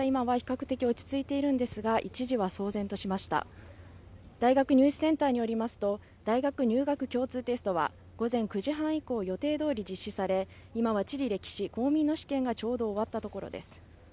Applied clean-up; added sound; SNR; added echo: none; none; none; none.